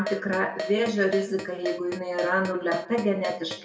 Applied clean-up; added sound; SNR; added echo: none; Keyboard (musical); 9 dB; reverberation time 1.0 s.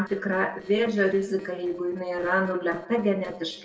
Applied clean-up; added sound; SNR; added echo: neural separator model SepFormer DNS4.